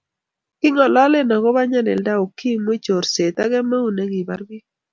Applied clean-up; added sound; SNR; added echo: none; none; none; none.